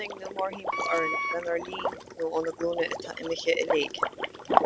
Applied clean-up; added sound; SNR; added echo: none; Wind instrument, woodwind instrument + Liquid; 0 dB; none.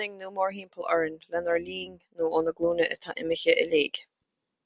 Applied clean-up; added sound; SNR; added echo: none; none; none; none.